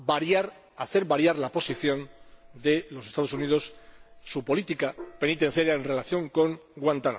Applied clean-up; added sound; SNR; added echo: none; Gong; 19 dB; none.